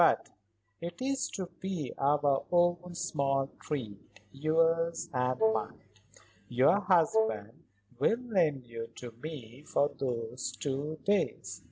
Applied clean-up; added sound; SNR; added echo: none; Wind instrument, woodwind instrument; 0 dB; none.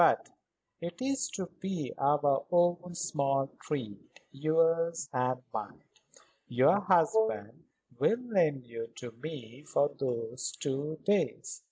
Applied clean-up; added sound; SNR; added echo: neural mask model Resemble Enhance denoiser.